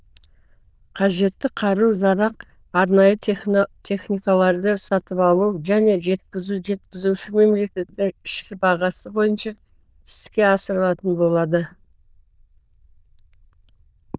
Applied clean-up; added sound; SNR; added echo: neural diffusion model UNIVERSE++.